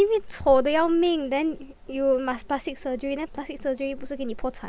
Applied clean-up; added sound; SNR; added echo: none; none; none; none.